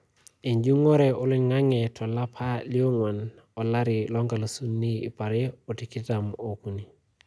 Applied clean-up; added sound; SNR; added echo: none; none; none; none.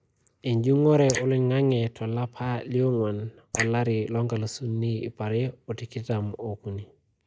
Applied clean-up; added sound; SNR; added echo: neural mask model Resemble Enhance denoiser.